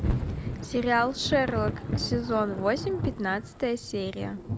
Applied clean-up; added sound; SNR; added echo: none; Thunder / Rain; 4 dB; none.